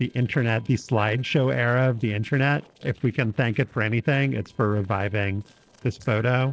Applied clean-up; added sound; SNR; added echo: neural separator model SepFormer DNS4.